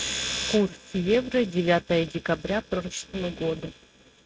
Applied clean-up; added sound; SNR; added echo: neural mask model RNNoise.